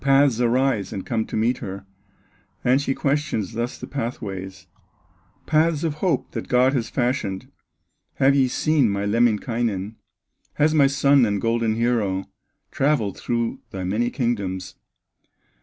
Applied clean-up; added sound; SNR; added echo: none; none; none; none.